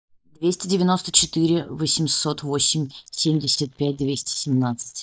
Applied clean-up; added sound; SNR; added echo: neural mask model DeepFilterNet 3.